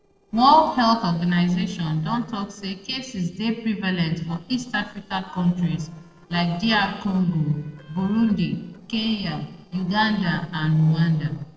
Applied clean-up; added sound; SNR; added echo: neural separator model SepFormer DNS4.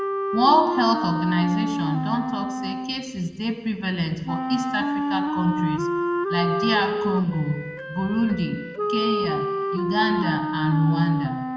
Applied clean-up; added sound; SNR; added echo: none; Wind instrument, woodwind instrument; 2 dB; reverberation time 1.4 s.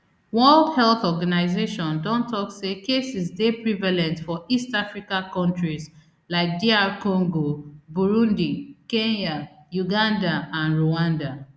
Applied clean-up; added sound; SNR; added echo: none; none; none; none.